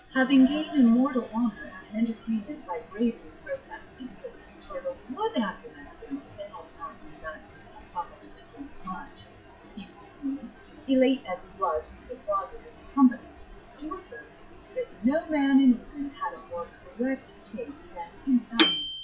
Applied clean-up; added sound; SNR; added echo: classical method WPE with log-MMSE.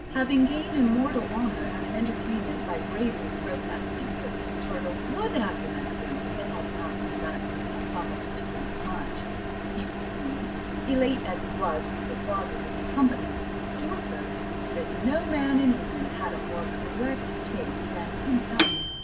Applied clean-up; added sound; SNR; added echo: none; Microwave oven; -2 dB; reverberation time 0.4 s.